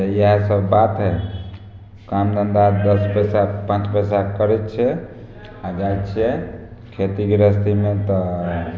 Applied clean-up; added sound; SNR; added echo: none; none; none; none.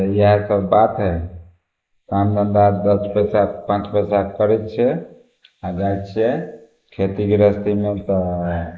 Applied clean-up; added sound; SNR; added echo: neural mask model Resemble Enhance denoiser.